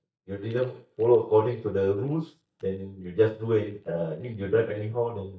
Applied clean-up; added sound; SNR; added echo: neural mask model DeepFilterNet 3.